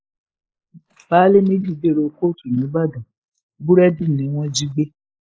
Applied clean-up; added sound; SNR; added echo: neural mask model Resemble Enhance denoiser.